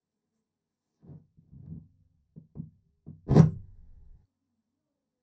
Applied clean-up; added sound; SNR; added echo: none; none; none; reverberation time 0.3 s.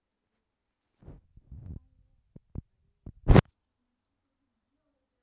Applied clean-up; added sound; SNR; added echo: none; none; none; none.